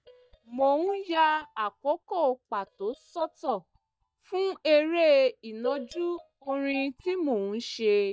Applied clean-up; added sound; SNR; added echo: neural mask model DeepFilterNet 3.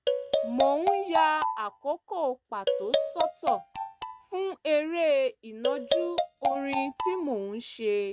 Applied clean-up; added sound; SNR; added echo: neural mask model RNNoise.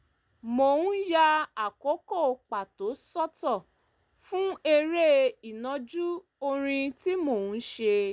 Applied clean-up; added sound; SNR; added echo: none; none; none; none.